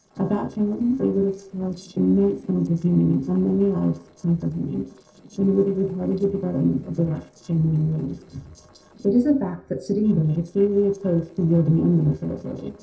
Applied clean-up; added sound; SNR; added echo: neural separator model SepFormer DNS4.